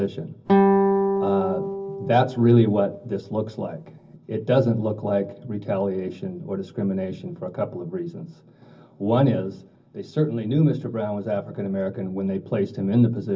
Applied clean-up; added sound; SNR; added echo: none; Guitar; 0 dB; reverberation time 0.4 s.